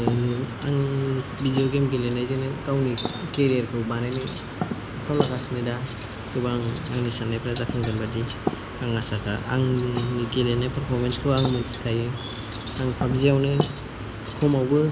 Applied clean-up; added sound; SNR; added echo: none; Cutlery, silverware; 12 dB; none.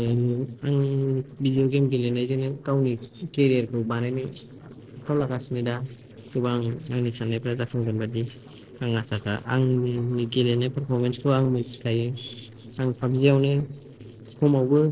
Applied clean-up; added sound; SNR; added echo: neural separator model SepFormer DNS4.